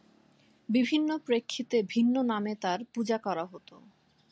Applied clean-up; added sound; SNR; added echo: none; none; none; none.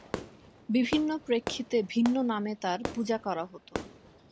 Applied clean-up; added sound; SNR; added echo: none; Fireworks; 11 dB; none.